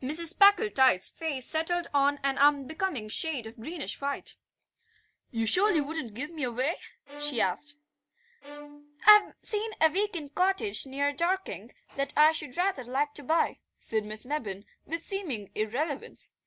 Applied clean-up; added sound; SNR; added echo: none; Bowed string instrument; 16 dB; none.